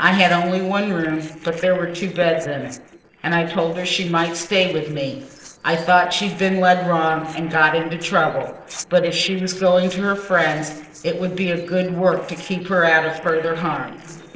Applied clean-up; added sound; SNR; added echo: neural separator model SepFormer DNS4.